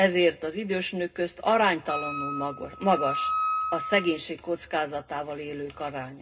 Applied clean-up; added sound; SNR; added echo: none; Wind instrument, woodwind instrument; 4 dB; reverberation time 0.2 s.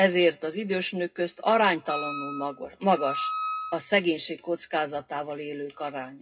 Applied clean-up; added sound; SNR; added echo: classical method WPE with log-MMSE.